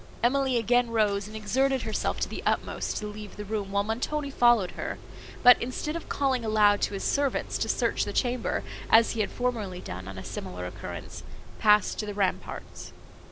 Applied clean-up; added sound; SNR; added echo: none; Engine starting + Mechanisms; 11 dB; none.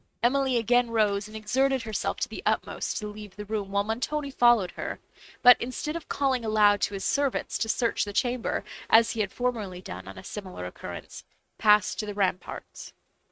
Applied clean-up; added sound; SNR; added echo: neural mask model RNNoise.